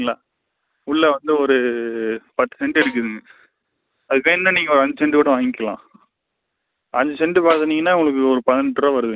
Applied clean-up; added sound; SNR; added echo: none; Snare drum; 14 dB; none.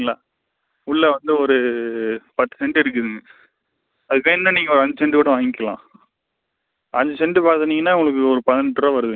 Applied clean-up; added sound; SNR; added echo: none; none; none; none.